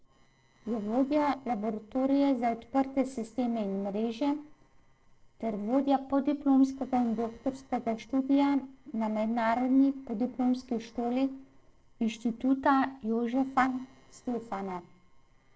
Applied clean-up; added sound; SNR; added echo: neural separator model SepFormer DNS4.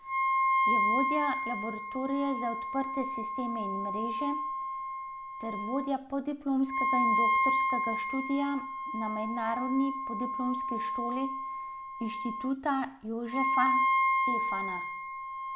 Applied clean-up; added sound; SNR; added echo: none; Wind instrument, woodwind instrument; -3 dB; none.